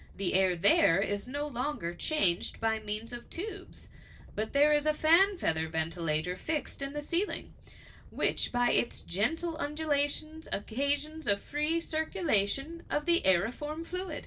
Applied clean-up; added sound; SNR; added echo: none; Animal; 19 dB; reverberation time 0.1 s.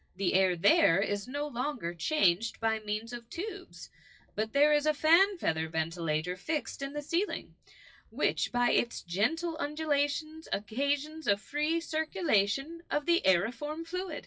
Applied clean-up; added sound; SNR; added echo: classical method WPE with log-MMSE.